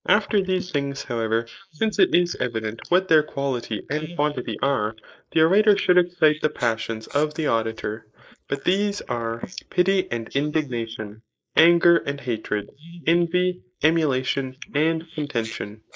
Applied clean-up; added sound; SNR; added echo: neural mask model Resemble Enhance denoiser.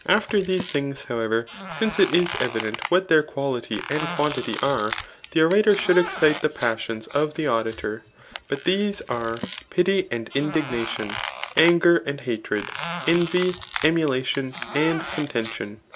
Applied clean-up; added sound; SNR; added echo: none; Squeak; 10 dB; none.